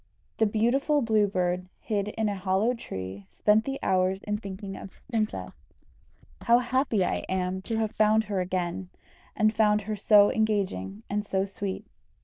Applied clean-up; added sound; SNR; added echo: neural diffusion model UNIVERSE++.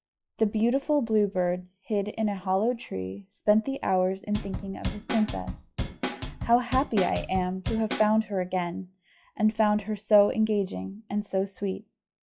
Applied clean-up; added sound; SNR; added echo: classical method log-MMSE.